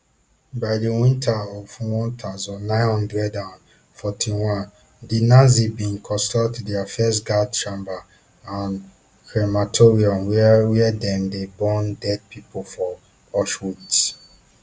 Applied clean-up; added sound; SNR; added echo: none; none; none; none.